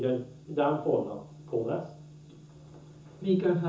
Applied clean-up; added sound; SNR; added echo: none; none; none; reverberation time 0.6 s.